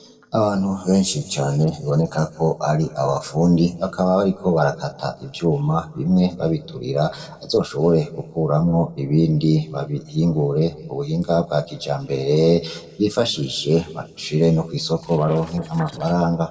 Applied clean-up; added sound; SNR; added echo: neural separator model SepFormer DNS4.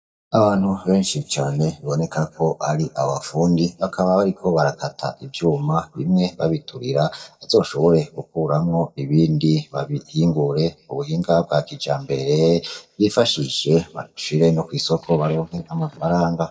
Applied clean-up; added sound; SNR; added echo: neural mask model DeepFilterNet 3.